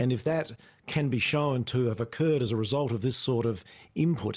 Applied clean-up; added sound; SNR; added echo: none; none; none; none.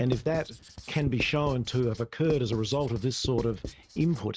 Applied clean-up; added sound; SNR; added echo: neural mask model RNNoise.